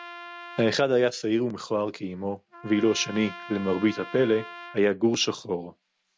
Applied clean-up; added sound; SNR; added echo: none; Trumpet; 18 dB; none.